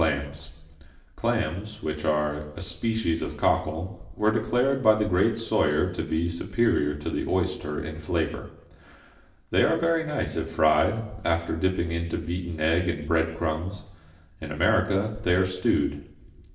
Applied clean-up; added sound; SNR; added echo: none; none; none; reverberation time 0.9 s.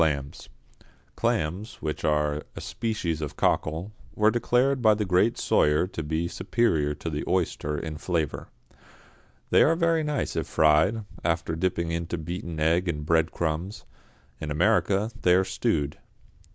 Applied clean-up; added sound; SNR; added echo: none; none; none; none.